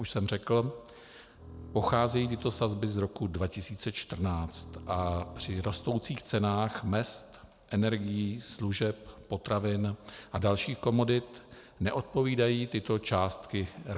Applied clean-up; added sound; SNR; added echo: none; Bowed string instrument; 16 dB; none.